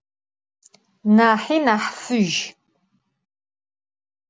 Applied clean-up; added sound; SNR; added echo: none; none; none; none.